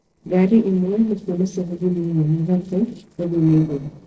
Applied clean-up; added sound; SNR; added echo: neural separator model SepFormer DNS4.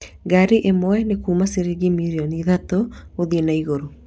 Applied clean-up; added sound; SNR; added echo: none; none; none; none.